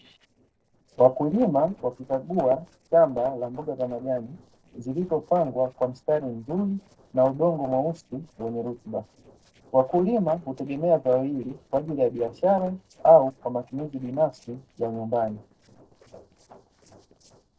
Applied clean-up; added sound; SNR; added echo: neural separator model SepFormer DNS4.